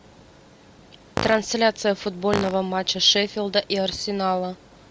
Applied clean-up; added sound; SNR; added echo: none; Fart; 4 dB; none.